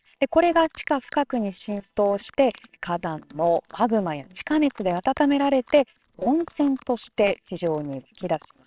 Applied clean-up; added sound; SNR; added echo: neural separator model SepFormer WHAMR!.